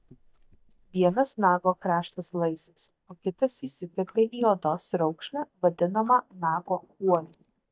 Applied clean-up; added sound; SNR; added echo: neural mask model DeepFilterNet 3.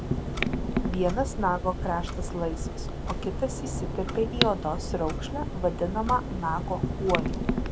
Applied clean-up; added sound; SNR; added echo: none; Clock; 0 dB; none.